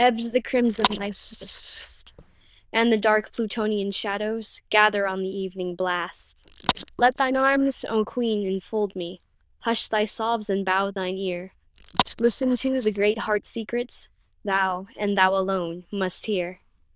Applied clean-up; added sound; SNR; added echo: neural diffusion model UNIVERSE++.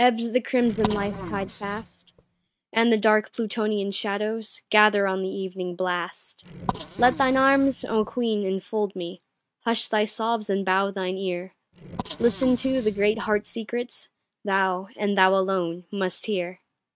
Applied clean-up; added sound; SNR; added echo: neural mask model RNNoise.